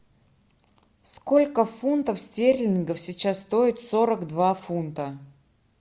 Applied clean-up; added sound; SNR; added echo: none; none; none; none.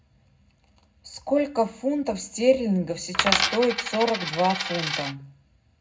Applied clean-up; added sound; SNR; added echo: none; Coin (dropping); 1 dB; reverberation time 0.3 s.